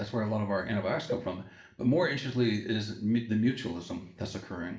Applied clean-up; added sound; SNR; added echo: none; Cowbell; 13 dB; reverberation time 0.5 s.